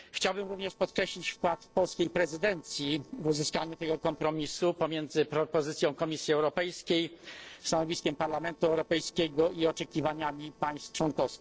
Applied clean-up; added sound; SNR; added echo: neural separator model SepFormer DNS4.